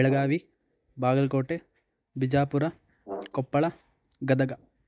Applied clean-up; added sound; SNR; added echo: neural mask model DeepFilterNet 3.